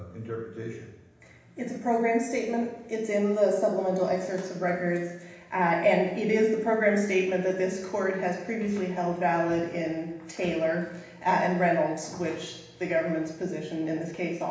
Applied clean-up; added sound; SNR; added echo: none; none; none; reverberation time 0.9 s.